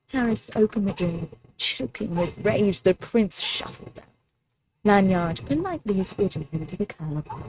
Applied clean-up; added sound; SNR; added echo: neural mask model RNNoise.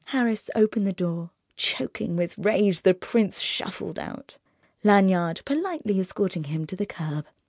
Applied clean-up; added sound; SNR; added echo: none; none; none; none.